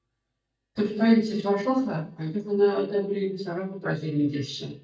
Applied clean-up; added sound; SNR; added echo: neural mask model DeepFilterNet 3.